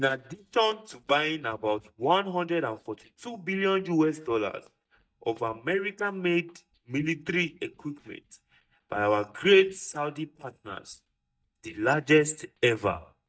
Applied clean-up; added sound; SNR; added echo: neural mask model DeepFilterNet 3.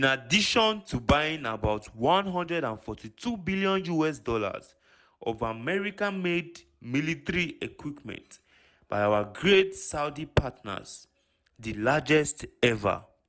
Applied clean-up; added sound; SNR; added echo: none; none; none; none.